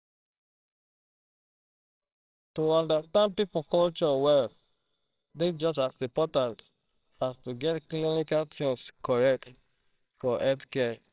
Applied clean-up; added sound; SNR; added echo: neural separator model SepFormer WHAMR!.